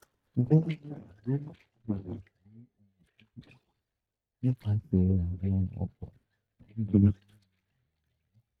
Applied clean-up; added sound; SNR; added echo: neural mask model DeepFilterNet 3.